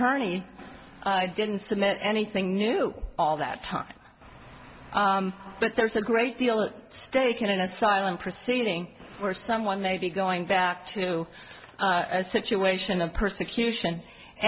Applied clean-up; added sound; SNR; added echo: none; none; none; none.